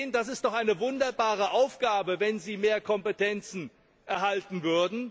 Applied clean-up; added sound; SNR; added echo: none; none; none; none.